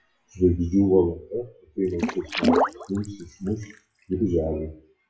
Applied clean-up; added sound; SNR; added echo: classical method WPE with log-MMSE.